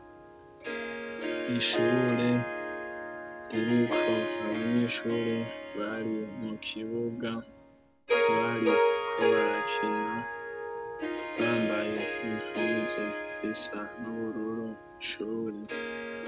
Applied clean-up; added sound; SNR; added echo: none; Harp; -1 dB; none.